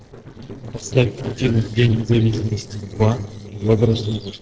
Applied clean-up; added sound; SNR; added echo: neural separator model SepFormer DNS4.